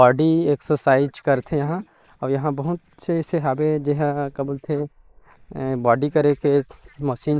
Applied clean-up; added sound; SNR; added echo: neural mask model Resemble Enhance denoiser.